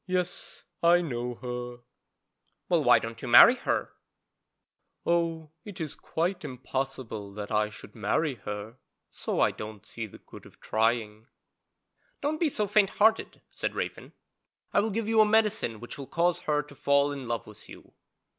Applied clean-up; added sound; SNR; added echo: none; none; none; none.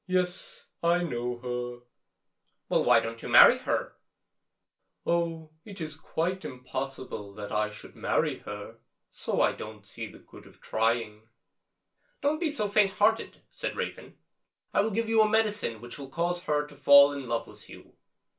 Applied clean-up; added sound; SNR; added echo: none; none; none; reverberation time 0.2 s.